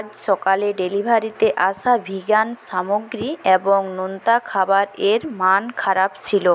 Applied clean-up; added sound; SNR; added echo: none; none; none; none.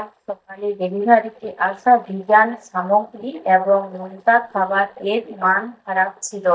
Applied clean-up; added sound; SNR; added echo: neural mask model DeepFilterNet 3.